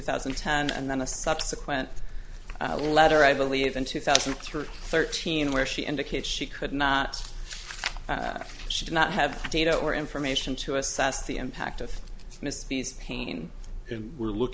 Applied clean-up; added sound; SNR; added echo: none; none; none; none.